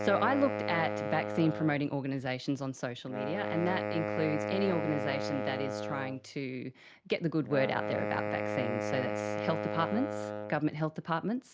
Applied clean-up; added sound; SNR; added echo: none; Wind instrument, woodwind instrument; 3 dB; none.